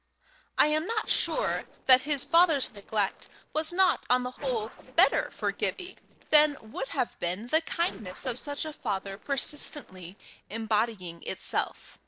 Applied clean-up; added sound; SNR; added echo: neural separator model SepFormer DNS4.